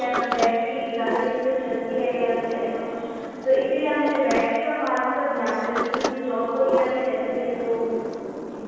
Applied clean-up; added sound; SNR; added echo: none; Sliding door; 8 dB; reverberation time 2.2 s.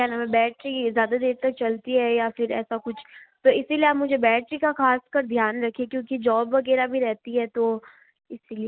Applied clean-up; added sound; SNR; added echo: none; none; none; none.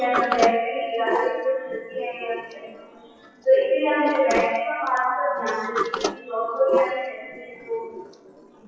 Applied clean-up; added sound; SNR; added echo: classical method WPE with log-MMSE.